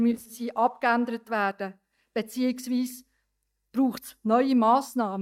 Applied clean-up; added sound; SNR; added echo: neural mask model DeepFilterNet 3.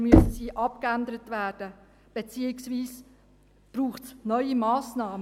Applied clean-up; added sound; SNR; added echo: none; Knock; -4 dB; none.